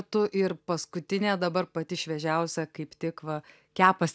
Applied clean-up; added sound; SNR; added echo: none; none; none; none.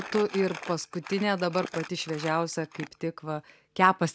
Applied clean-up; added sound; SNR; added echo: none; Crumpling, crinkling; 15 dB; none.